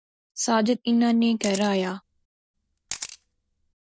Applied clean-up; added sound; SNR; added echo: none; Camera; 15 dB; none.